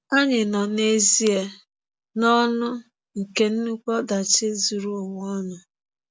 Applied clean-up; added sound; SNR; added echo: none; none; none; none.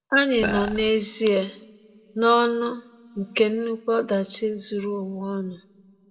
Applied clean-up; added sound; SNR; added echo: none; Burping, eructation; 6 dB; reverberation time 2.4 s.